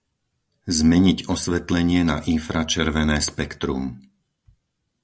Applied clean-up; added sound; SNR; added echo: none; none; none; none.